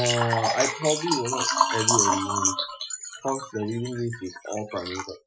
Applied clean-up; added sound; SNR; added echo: classical method Wiener filter.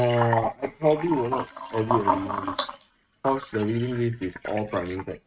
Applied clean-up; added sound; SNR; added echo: neural mask model RNNoise.